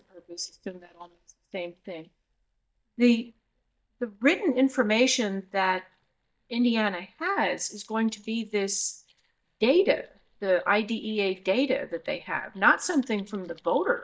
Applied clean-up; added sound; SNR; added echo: neural mask model DeepFilterNet 3.